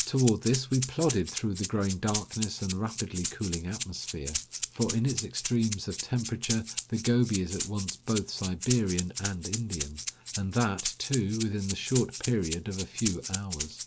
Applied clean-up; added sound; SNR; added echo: none; Rattle (instrument); 7 dB; none.